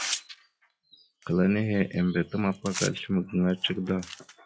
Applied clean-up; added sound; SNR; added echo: classical method log-MMSE.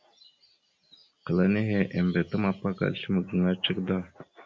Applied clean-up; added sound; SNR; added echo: none; none; none; none.